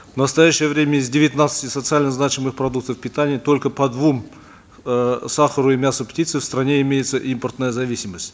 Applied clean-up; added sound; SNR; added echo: none; none; none; none.